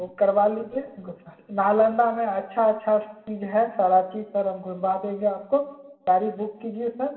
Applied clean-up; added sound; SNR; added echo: none; none; none; reverberation time 0.8 s.